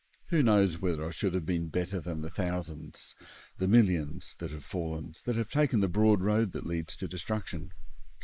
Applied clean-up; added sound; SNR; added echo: neural mask model Resemble Enhance denoiser.